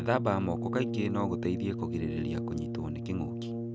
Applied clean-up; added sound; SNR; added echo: none; Brass instrument; 1 dB; none.